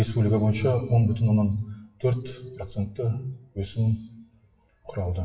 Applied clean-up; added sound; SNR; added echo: classical method WPE with log-MMSE.